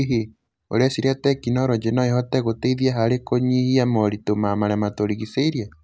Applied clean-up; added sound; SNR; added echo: none; none; none; none.